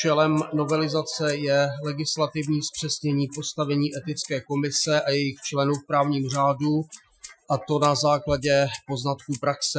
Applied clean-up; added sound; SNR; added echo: classical method Wiener filter.